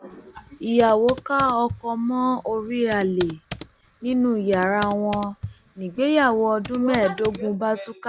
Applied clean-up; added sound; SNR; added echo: none; Computer keyboard; 16 dB; none.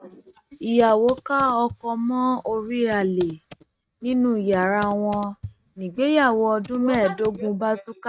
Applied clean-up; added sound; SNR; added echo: neural mask model RNNoise.